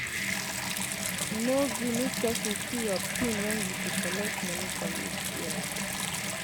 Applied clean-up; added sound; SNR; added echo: none; Bathtub (filling or washing) / Water tap, faucet; -2 dB; none.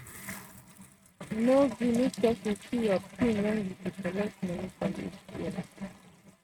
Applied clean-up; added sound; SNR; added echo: neural mask model RNNoise.